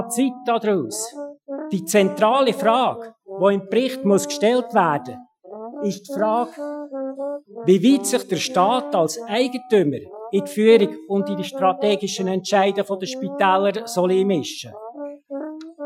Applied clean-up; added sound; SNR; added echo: classical method Wiener filter.